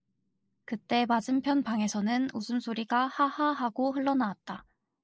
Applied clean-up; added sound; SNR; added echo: neural mask model Resemble Enhance denoiser.